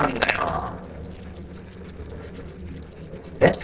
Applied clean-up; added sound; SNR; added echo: neural separator model SepFormer DNS4.